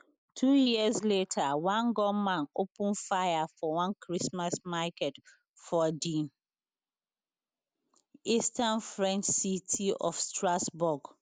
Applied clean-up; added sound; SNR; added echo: none; none; none; none.